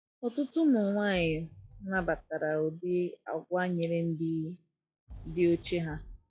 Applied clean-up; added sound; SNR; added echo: classical method log-MMSE.